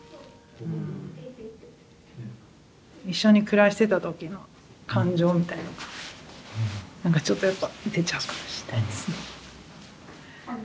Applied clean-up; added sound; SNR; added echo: none; none; none; none.